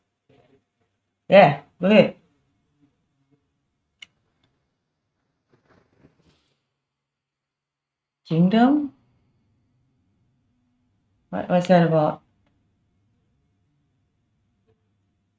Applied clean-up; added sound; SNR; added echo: neural mask model RNNoise.